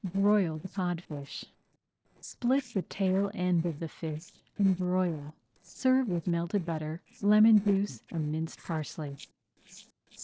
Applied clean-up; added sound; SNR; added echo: neural separator model SepFormer DNS4.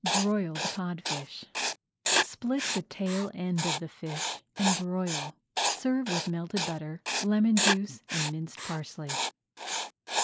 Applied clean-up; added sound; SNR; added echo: neural mask model Resemble Enhance denoiser.